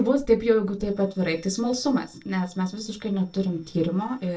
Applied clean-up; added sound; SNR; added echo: neural separator model SepFormer DNS4.